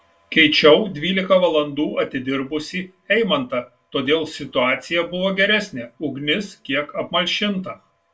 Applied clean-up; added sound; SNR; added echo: none; none; none; reverberation time 0.2 s.